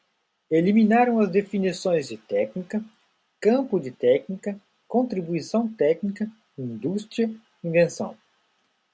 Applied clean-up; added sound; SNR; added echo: none; none; none; none.